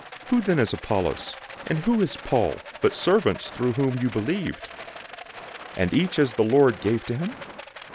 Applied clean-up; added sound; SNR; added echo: none; Rattle; 15 dB; none.